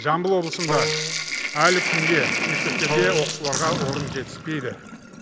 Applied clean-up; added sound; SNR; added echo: none; Sink (filling or washing) + Wind instrument, woodwind instrument; 1 dB; none.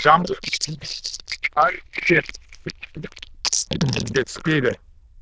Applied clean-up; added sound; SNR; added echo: neural diffusion model UNIVERSE++.